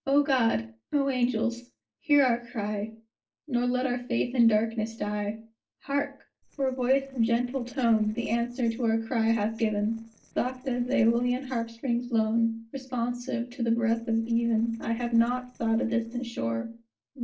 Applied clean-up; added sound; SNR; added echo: neural separator model SepFormer DNS4.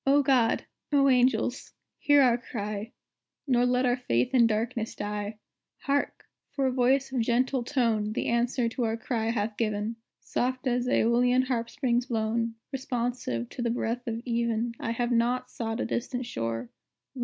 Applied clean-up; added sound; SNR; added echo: none; none; none; none.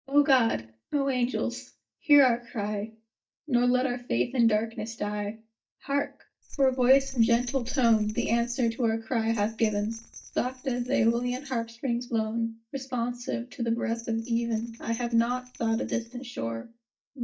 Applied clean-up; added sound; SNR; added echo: neural mask model DeepFilterNet 3.